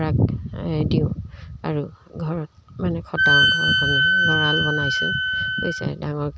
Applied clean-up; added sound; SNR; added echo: none; Wind instrument, woodwind instrument; -5 dB; none.